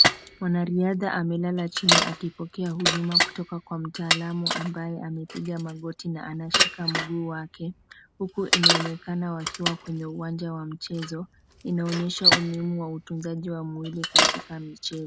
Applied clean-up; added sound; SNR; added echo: none; Bicycle; -2 dB; none.